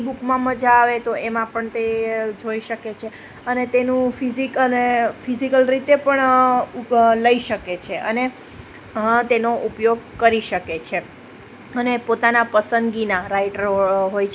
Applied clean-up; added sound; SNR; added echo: none; none; none; none.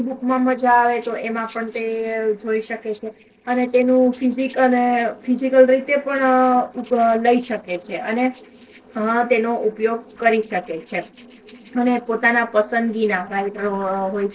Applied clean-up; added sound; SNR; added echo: neural separator model SepFormer DNS4.